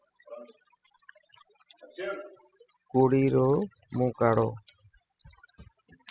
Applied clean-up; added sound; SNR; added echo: classical method spectral subtraction.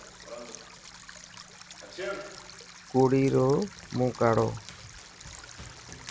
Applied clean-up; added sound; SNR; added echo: none; Stream + Run; 14 dB; none.